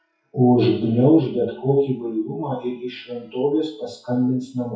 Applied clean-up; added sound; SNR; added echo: classical method WPE with log-MMSE.